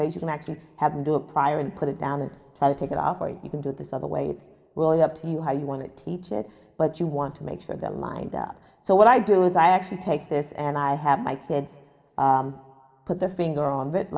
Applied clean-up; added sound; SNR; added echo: none; none; none; reverberation time 1.4 s.